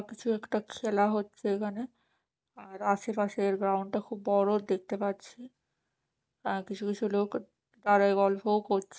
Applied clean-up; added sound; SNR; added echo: none; none; none; none.